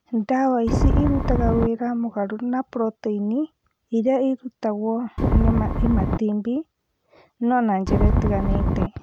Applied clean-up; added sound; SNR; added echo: none; Wind; -4 dB; none.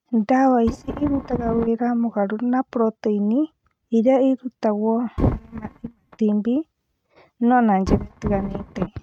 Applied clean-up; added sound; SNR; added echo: neural mask model RNNoise.